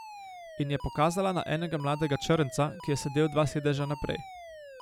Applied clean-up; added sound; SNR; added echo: none; Alarm; 15 dB; none.